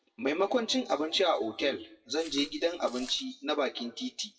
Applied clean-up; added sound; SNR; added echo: classical method WPE with log-MMSE.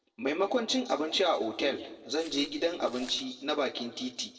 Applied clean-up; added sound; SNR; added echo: neural separator model SepFormer DNS4.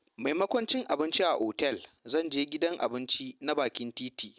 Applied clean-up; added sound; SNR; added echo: none; none; none; none.